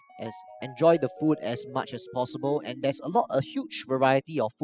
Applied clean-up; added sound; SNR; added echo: classical method spectral subtraction.